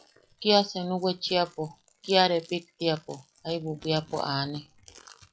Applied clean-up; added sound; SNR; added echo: classical method log-MMSE.